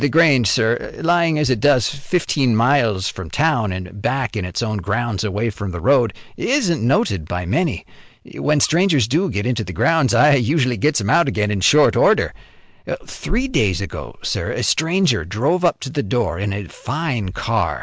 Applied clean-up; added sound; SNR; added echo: none; none; none; none.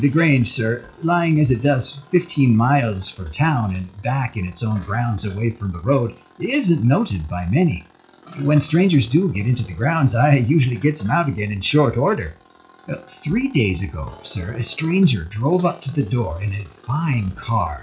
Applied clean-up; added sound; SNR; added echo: classical method WPE with log-MMSE.